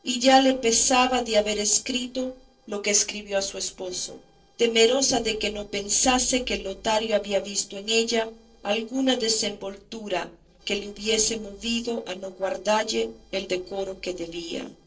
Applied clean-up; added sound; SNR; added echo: neural separator model SepFormer DNS4.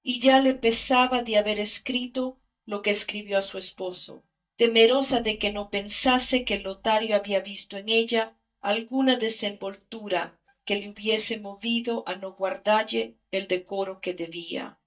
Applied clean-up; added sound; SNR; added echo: neural mask model DeepFilterNet 3.